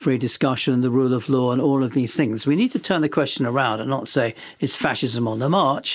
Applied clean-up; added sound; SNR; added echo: neural mask model Resemble Enhance denoiser.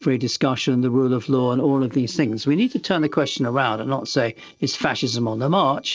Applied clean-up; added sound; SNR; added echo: neural separator model SepFormer DNS4.